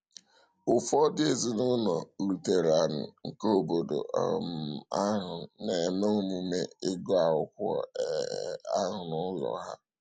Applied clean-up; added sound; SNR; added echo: none; none; none; none.